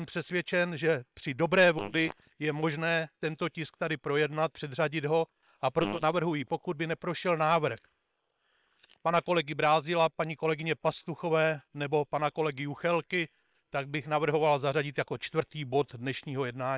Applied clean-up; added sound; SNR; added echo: neural separator model SepFormer WHAM!.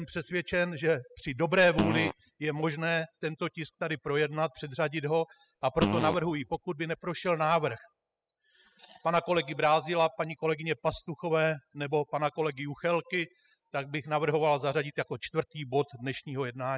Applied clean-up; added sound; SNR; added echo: classical method spectral subtraction.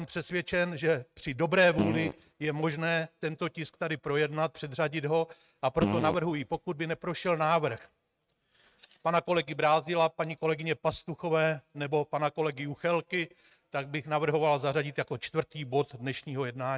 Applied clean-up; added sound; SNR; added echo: neural mask model RNNoise.